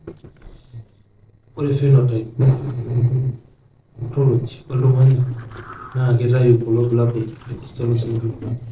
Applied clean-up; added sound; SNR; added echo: neural separator model SepFormer DNS4.